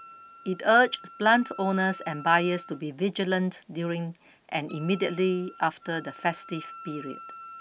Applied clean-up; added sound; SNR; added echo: none; Wind instrument, woodwind instrument; 19 dB; none.